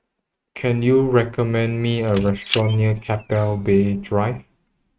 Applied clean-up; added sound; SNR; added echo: neural mask model RNNoise.